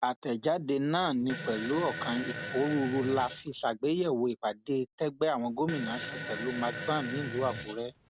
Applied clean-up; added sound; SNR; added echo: none; Fart; 8 dB; none.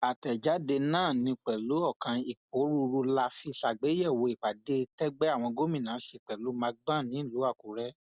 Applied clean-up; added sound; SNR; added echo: none; none; none; none.